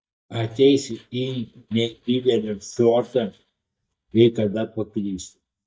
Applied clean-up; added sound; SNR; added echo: neural mask model DeepFilterNet 3.